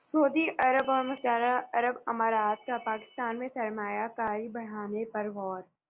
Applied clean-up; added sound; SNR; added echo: none; none; none; none.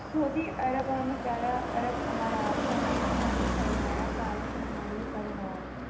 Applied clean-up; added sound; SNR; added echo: none; Car passing by; -2 dB; reverberation time 0.8 s.